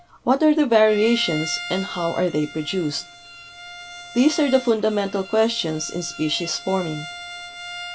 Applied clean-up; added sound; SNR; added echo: none; Bowed string instrument; 14 dB; reverberation time 0.2 s.